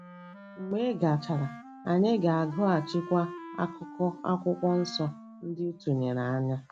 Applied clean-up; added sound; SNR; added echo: none; Wind instrument, woodwind instrument; 16 dB; none.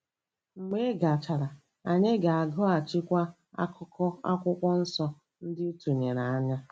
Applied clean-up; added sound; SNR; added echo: none; none; none; none.